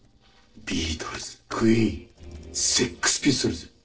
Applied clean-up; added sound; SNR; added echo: neural separator model SepFormer DNS4.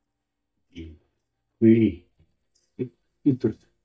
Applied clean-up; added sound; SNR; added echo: neural mask model DeepFilterNet 3.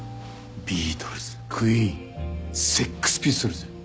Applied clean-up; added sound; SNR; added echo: none; none; none; none.